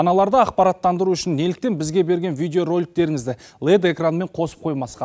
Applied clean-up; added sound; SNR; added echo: none; none; none; none.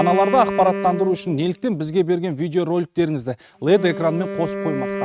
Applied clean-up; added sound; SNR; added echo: neural mask model RNNoise.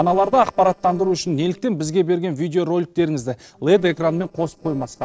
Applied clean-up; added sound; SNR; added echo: neural separator model SepFormer DNS4.